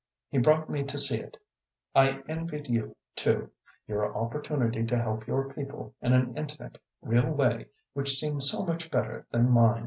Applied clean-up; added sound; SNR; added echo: none; none; none; none.